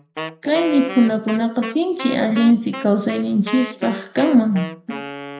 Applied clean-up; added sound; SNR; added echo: none; Wind instrument, woodwind instrument; 12 dB; reverberation time 0.5 s.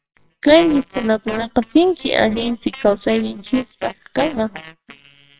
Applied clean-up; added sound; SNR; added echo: neural separator model SepFormer WHAMR!.